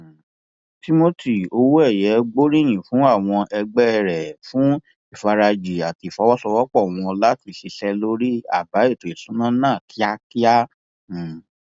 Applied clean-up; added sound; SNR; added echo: none; none; none; none.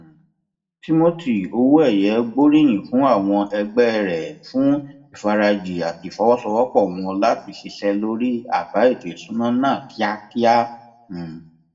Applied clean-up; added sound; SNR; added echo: none; none; none; reverberation time 0.5 s.